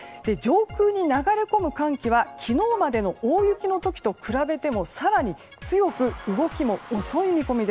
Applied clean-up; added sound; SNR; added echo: none; none; none; none.